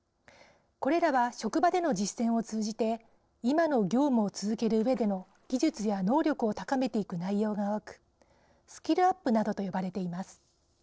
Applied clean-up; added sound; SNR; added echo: neural separator model SepFormer DNS4.